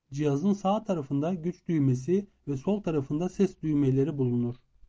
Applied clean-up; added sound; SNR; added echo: none; none; none; none.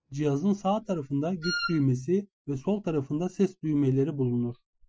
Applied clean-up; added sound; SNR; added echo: classical method Wiener filter.